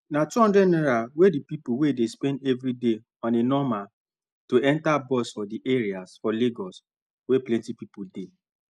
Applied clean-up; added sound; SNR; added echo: none; none; none; none.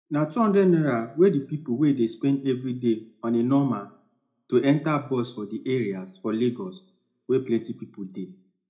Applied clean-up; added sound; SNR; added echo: none; none; none; reverberation time 0.3 s.